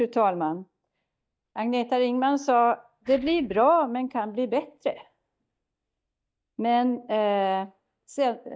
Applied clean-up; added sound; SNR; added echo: neural mask model DeepFilterNet 3.